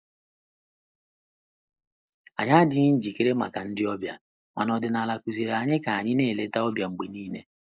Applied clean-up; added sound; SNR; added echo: neural mask model Resemble Enhance denoiser.